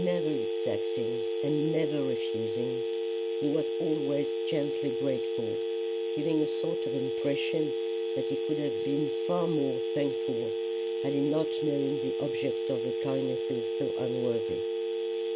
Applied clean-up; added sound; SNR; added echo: none; Telephone; -3 dB; none.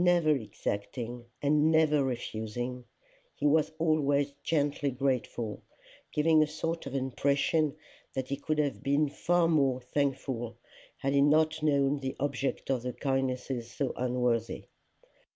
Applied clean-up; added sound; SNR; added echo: none; none; none; none.